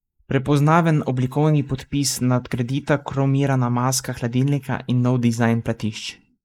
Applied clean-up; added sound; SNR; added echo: neural mask model Resemble Enhance denoiser.